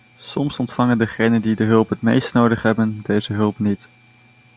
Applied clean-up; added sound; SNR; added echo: none; none; none; none.